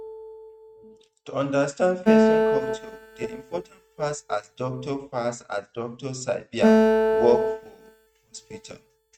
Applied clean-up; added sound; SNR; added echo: neural mask model RNNoise.